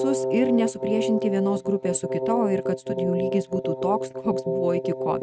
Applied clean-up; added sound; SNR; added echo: neural mask model RNNoise.